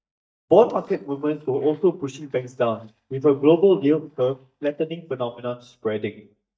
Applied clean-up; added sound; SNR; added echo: neural mask model DeepFilterNet 3.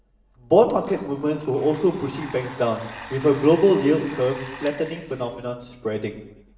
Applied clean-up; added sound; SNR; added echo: none; Domestic sounds, home sounds; 18 dB; reverberation time 0.8 s.